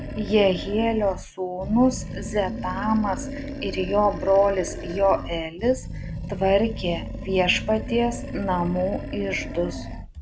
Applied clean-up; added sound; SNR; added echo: none; Animal; 8 dB; none.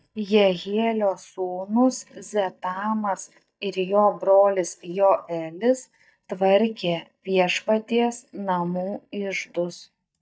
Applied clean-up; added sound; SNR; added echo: neural mask model DeepFilterNet 3.